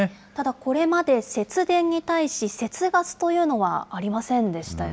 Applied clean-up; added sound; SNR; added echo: none; none; none; none.